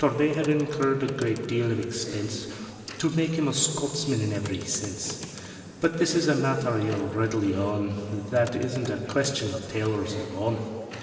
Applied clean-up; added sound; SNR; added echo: none; Computer keyboard; 15 dB; reverberation time 2.7 s.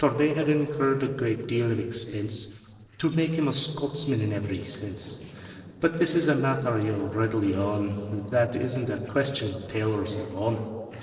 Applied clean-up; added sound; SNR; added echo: neural separator model SepFormer DNS4.